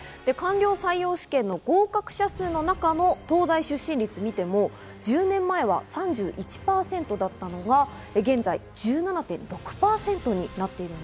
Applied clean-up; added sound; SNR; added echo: none; none; none; none.